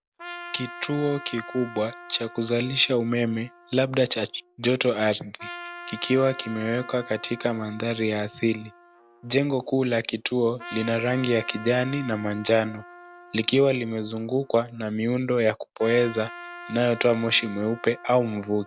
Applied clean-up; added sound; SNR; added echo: none; Trumpet; 17 dB; none.